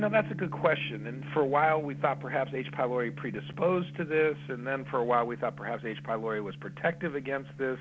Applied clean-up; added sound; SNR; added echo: none; Gong; 11 dB; none.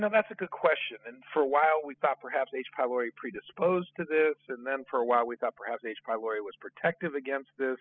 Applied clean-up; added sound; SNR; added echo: classical method spectral subtraction.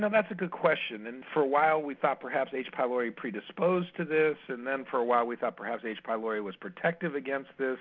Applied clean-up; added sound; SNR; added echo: none; none; none; none.